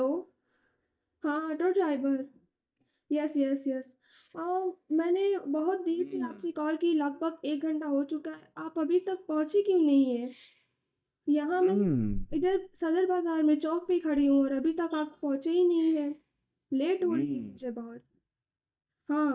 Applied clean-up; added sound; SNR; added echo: neural mask model DeepFilterNet 3.